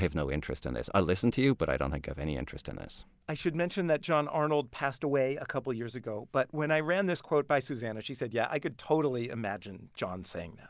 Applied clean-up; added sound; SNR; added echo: none; none; none; none.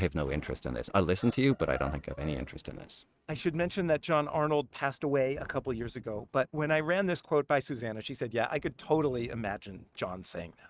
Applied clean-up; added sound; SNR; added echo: neural mask model RNNoise.